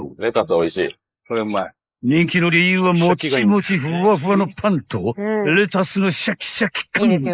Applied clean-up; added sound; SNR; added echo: neural mask model Resemble Enhance denoiser.